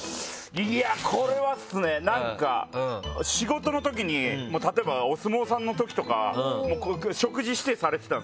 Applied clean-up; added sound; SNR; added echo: none; none; none; none.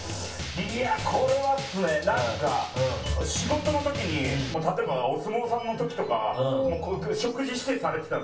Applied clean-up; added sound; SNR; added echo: none; Drum; 11 dB; reverberation time 0.4 s.